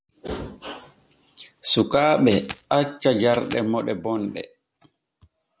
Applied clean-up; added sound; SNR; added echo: none; Coin (dropping); 14 dB; none.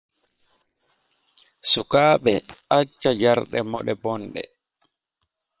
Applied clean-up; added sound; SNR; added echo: neural separator model SepFormer WHAM!.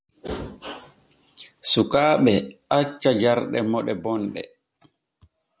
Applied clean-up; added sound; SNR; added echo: none; none; none; none.